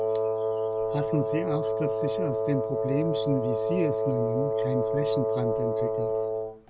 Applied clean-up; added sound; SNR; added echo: none; Wind instrument, woodwind instrument; -4 dB; none.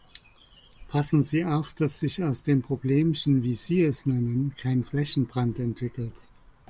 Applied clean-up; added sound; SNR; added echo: none; none; none; none.